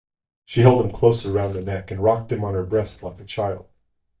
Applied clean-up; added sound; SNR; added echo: neural mask model DeepFilterNet 3.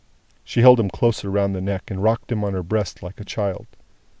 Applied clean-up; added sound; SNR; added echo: none; none; none; none.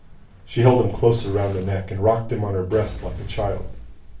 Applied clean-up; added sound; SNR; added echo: none; Explosion; 17 dB; reverberation time 0.3 s.